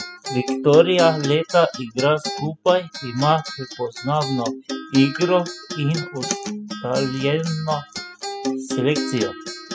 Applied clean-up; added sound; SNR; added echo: classical method spectral subtraction.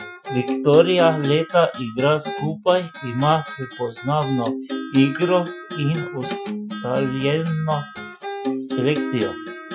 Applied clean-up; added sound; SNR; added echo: classical method Wiener filter.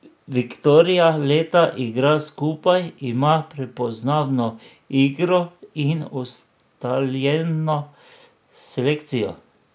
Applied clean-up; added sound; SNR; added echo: none; none; none; none.